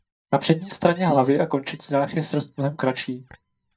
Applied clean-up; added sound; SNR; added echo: neural mask model DeepFilterNet 3.